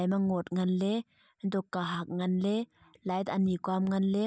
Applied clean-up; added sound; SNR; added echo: none; none; none; none.